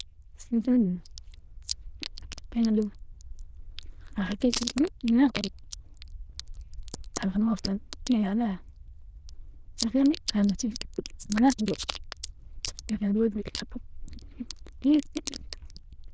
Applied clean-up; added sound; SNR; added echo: neural diffusion model UNIVERSE++.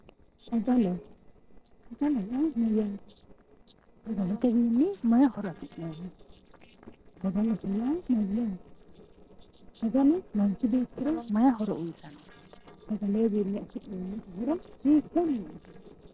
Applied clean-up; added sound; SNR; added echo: neural separator model SepFormer DNS4.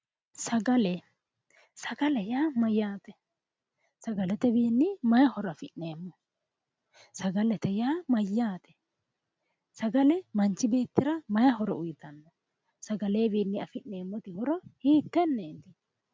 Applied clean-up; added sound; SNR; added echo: none; none; none; none.